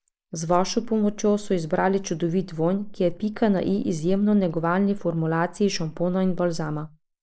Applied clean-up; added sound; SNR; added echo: neural mask model Resemble Enhance denoiser.